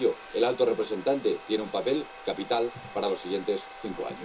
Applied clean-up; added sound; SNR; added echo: none; Domestic sounds, home sounds; 16 dB; reverberation time 0.2 s.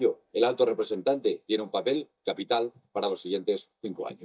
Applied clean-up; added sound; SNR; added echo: neural mask model DeepFilterNet 3.